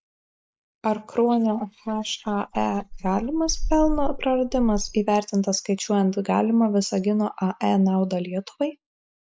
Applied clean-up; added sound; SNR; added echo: neural mask model Resemble Enhance denoiser.